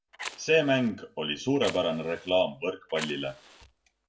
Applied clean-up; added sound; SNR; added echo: none; Fire; 16 dB; reverberation time 0.2 s.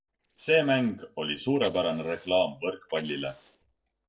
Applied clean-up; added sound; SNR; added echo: neural separator model SepFormer DNS4.